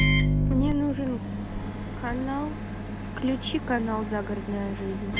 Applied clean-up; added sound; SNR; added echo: none; Microwave oven; -2 dB; none.